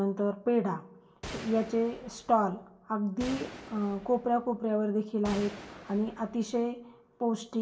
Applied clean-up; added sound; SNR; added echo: none; Gunshot, gunfire; 15 dB; reverberation time 0.2 s.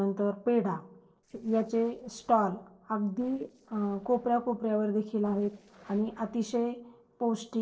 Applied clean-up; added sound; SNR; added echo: neural separator model SepFormer DNS4.